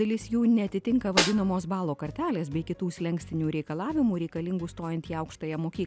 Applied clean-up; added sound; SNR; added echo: none; Snare drum; 5 dB; none.